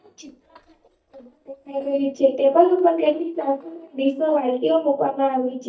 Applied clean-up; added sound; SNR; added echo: neural mask model DeepFilterNet 3.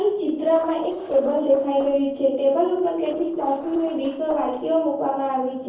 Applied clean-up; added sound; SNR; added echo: neural separator model SepFormer DNS4.